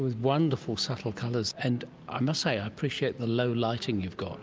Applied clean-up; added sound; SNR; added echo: none; none; none; none.